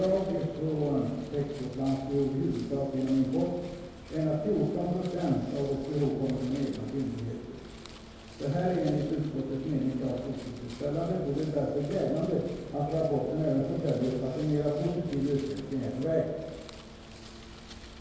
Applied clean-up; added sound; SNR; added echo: none; Wind; 16 dB; reverberation time 1.2 s.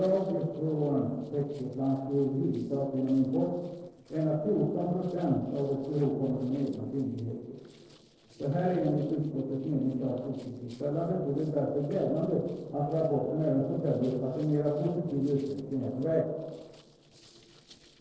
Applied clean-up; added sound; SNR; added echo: neural separator model SepFormer DNS4.